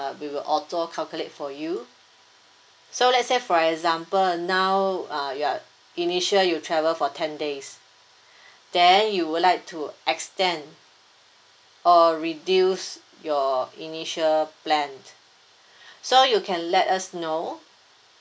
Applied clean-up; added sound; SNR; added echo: none; none; none; none.